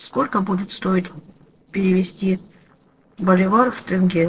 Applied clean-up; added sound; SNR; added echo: neural separator model SepFormer DNS4.